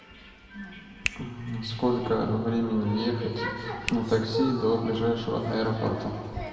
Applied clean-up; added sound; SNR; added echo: none; Hands; 15 dB; reverberation time 2.3 s.